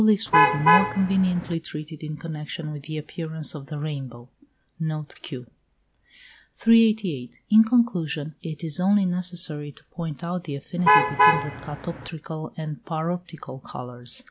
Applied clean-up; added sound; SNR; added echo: none; Alarm / Truck; -5 dB; none.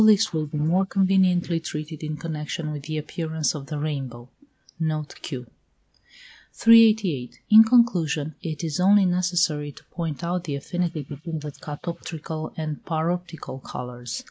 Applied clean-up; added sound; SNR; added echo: neural mask model Resemble Enhance denoiser.